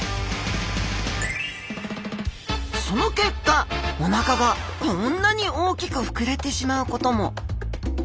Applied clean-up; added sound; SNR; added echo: none; none; none; none.